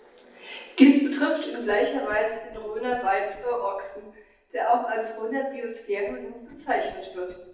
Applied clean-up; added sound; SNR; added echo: neural separator model SepFormer DNS4.